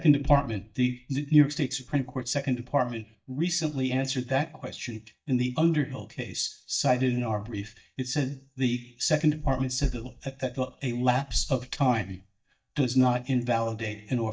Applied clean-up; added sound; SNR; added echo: neural mask model DeepFilterNet 3.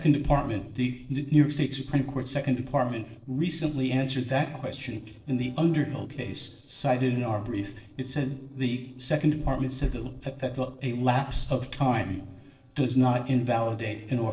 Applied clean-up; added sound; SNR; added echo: neural separator model SepFormer DNS4.